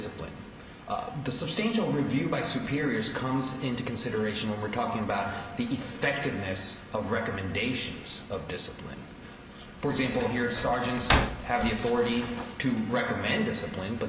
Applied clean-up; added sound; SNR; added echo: none; Slam; 3 dB; reverberation time 1.3 s.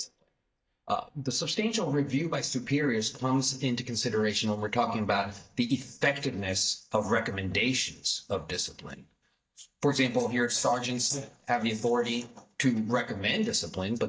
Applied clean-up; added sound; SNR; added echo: neural mask model DeepFilterNet 3.